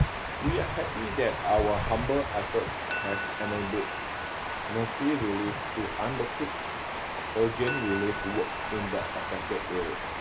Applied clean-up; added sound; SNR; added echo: none; Chink, clink + Water; 0 dB; none.